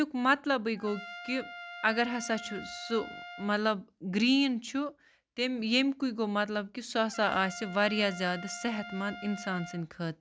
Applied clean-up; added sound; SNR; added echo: none; Trumpet; 14 dB; none.